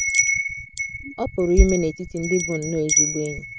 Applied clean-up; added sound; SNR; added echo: none; Wind chime; -2 dB; none.